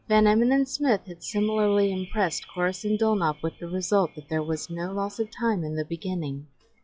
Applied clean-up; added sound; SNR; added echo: classical method log-MMSE.